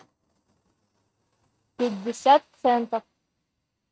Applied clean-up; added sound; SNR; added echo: neural mask model RNNoise.